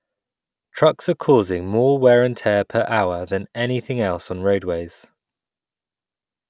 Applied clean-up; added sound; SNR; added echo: none; none; none; none.